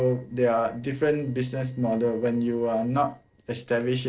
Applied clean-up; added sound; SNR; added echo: neural separator model SepFormer DNS4.